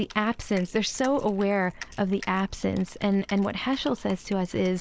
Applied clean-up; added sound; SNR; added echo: neural mask model Resemble Enhance denoiser.